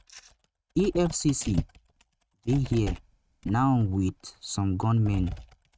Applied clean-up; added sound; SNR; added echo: neural mask model RNNoise.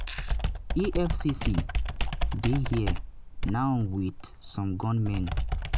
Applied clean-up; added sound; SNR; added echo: none; Computer keyboard; 0 dB; none.